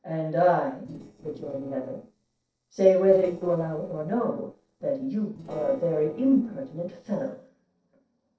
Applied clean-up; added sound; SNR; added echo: neural separator model SepFormer DNS4.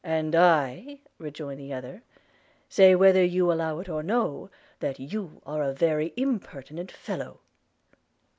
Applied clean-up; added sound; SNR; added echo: none; none; none; none.